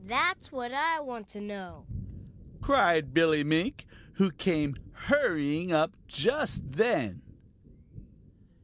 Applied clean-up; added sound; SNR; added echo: none; Thunder; 17 dB; none.